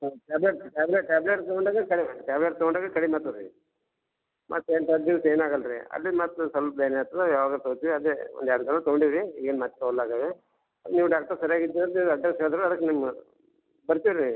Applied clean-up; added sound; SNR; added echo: none; none; none; none.